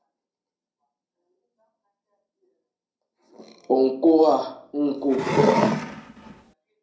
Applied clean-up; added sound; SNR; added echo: none; Wood; -3 dB; reverberation time 0.5 s.